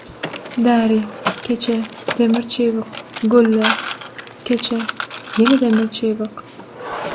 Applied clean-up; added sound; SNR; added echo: none; Mechanisms; 8 dB; none.